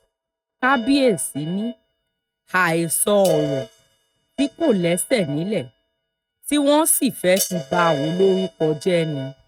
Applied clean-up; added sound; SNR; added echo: neural mask model RNNoise.